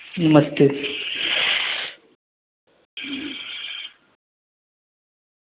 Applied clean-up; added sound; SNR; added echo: none; none; none; none.